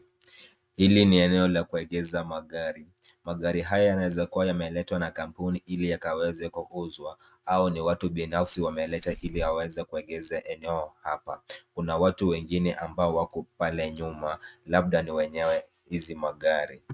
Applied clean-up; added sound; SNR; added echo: neural mask model RNNoise.